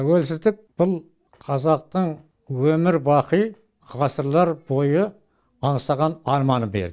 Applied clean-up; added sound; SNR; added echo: none; none; none; none.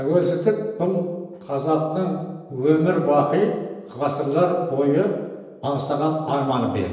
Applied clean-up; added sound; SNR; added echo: none; none; none; reverberation time 1.0 s.